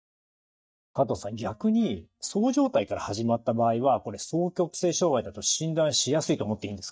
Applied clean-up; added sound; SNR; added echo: neural mask model DeepFilterNet 3.